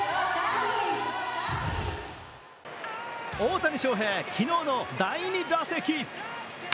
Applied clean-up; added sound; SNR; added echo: none; none; none; none.